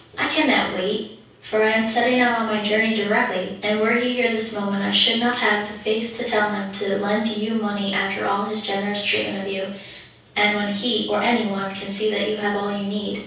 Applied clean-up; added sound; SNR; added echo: none; none; none; reverberation time 0.6 s.